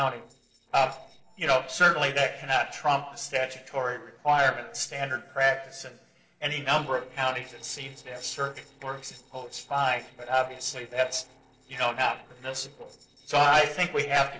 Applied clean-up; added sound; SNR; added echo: neural separator model SepFormer DNS4.